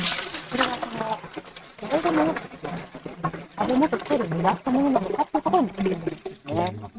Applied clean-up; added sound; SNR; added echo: neural mask model RNNoise.